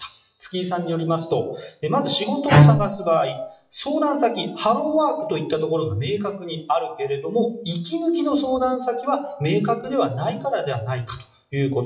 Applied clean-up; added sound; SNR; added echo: classical method WPE with log-MMSE.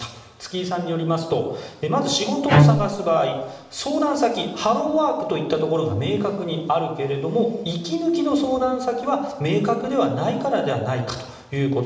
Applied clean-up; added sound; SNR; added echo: none; Bowed string instrument; -3 dB; reverberation time 1.2 s.